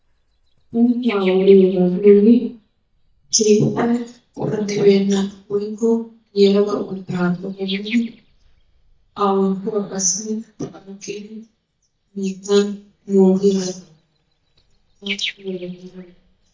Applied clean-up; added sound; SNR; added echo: neural mask model DeepFilterNet 3.